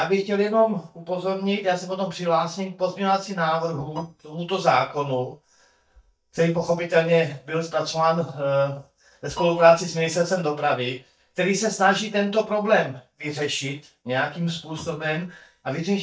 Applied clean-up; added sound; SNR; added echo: neural mask model DeepFilterNet 3.